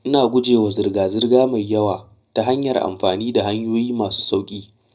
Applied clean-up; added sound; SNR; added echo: none; none; none; reverberation time 0.3 s.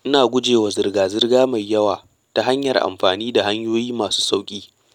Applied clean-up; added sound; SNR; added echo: none; none; none; none.